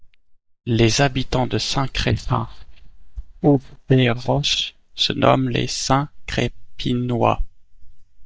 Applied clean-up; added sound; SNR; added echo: neural mask model DeepFilterNet 3.